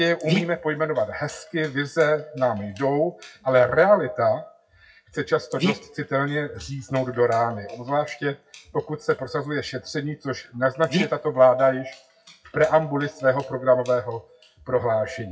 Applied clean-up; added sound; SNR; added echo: classical method WPE with log-MMSE.